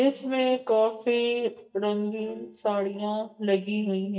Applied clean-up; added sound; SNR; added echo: neural mask model DeepFilterNet 3.